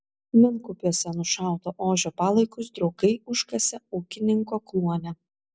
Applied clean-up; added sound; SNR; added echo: none; none; none; none.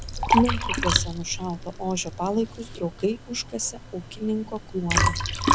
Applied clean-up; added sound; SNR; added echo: none; Liquid; -1 dB; none.